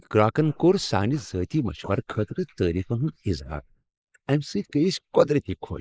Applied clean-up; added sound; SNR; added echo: neural mask model Resemble Enhance denoiser.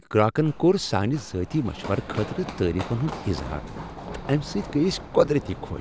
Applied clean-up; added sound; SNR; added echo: none; Run; 12 dB; none.